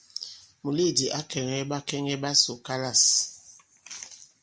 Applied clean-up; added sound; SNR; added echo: none; none; none; none.